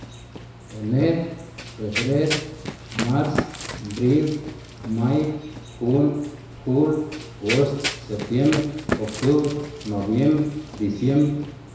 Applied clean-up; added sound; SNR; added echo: none; Run; 10 dB; reverberation time 1.0 s.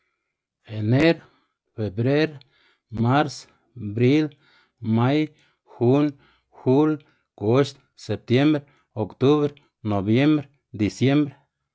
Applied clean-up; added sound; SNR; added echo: none; none; none; none.